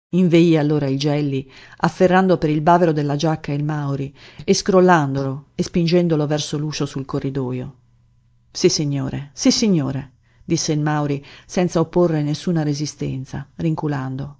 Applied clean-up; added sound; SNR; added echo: neural mask model DeepFilterNet 3.